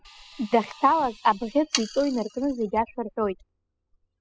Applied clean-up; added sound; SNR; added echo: classical method spectral subtraction.